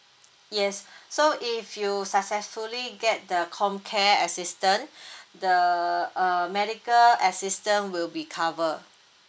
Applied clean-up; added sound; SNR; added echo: none; none; none; none.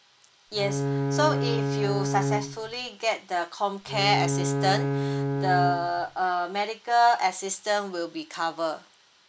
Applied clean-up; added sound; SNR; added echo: none; Bowed string instrument; 0 dB; none.